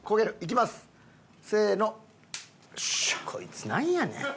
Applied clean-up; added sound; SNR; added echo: none; none; none; none.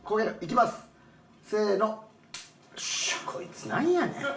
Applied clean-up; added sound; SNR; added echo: none; none; none; reverberation time 0.4 s.